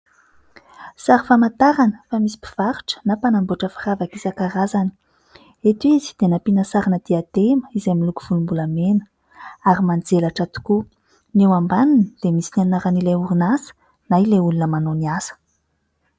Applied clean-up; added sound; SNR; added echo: none; none; none; none.